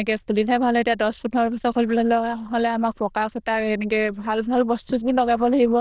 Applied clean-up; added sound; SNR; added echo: neural diffusion model UNIVERSE++.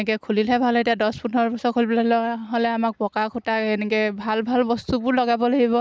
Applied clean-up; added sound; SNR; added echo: none; none; none; none.